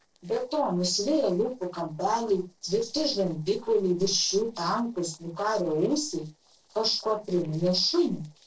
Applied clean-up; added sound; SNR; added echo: neural separator model SepFormer DNS4.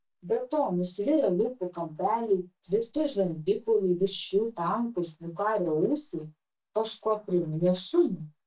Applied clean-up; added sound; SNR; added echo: neural mask model DeepFilterNet 3.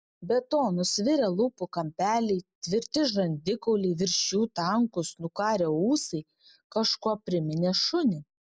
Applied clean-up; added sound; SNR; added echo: none; none; none; none.